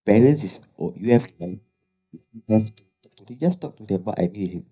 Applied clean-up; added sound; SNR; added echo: neural mask model DeepFilterNet 3.